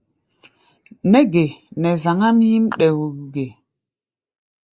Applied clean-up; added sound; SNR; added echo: neural mask model Resemble Enhance denoiser.